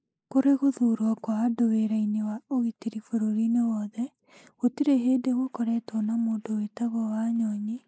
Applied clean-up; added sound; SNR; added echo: neural mask model Resemble Enhance denoiser.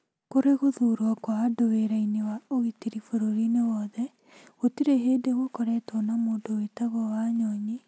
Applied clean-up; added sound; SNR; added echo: none; none; none; none.